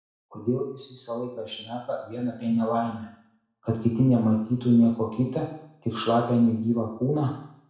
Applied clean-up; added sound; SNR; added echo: none; none; none; reverberation time 0.6 s.